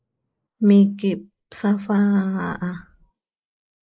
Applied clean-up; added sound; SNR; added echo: neural mask model Resemble Enhance denoiser.